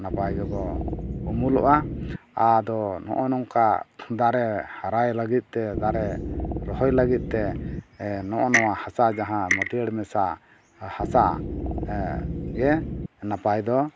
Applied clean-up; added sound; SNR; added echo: none; Clock + Wind instrument, woodwind instrument; 4 dB; none.